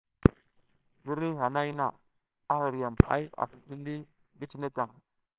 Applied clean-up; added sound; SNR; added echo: neural separator model SepFormer WHAMR!.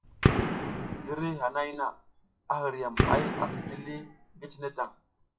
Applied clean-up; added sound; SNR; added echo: classical method WPE with log-MMSE.